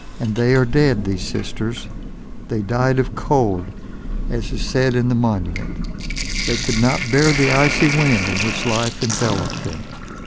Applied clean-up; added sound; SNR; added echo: none; Thunder + Sink (filling or washing); 5 dB; none.